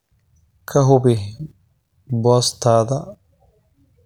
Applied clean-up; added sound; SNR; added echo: none; none; none; none.